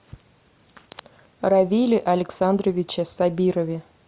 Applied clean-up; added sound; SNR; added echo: none; none; none; none.